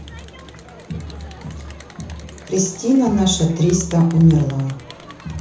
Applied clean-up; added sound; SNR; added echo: none; Crowd; 14 dB; reverberation time 0.7 s.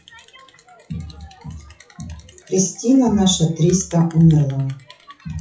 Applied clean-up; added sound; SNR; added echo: classical method WPE with log-MMSE.